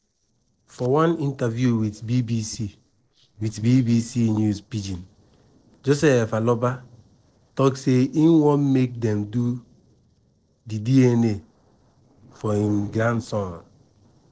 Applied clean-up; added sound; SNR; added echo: neural separator model SepFormer DNS4.